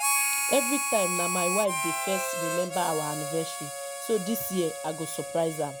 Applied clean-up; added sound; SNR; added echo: none; Harmonica; 1 dB; none.